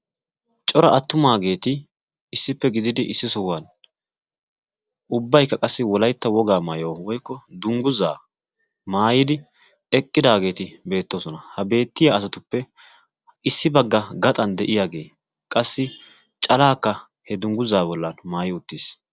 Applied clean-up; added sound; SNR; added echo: none; none; none; none.